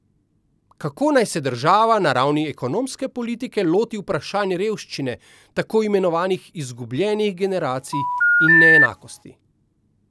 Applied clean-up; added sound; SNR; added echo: none; Telephone; -5 dB; none.